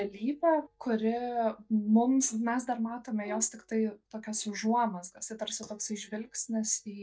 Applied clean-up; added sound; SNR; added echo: neural mask model DeepFilterNet 3.